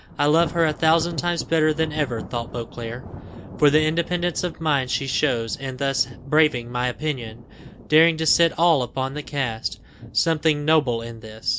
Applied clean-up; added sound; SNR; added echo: none; Thunder; 16 dB; none.